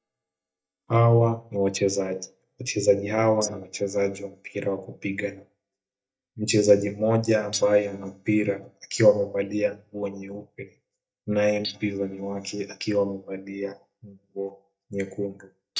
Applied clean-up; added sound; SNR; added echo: neural mask model DeepFilterNet 3.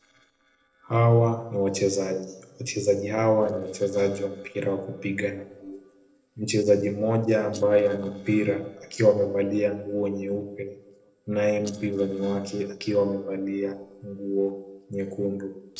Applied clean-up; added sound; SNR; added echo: neural separator model SepFormer DNS4.